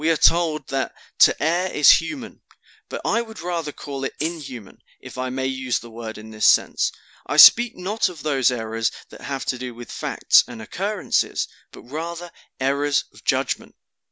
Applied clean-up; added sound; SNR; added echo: none; Rattle (instrument); 7 dB; none.